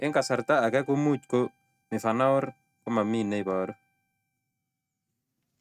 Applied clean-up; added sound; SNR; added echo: neural mask model RNNoise.